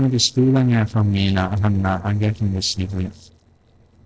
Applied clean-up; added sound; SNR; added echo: neural separator model SepFormer DNS4.